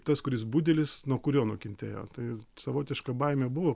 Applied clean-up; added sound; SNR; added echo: none; none; none; none.